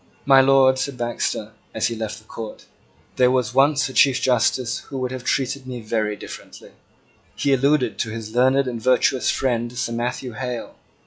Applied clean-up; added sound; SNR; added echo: classical method log-MMSE.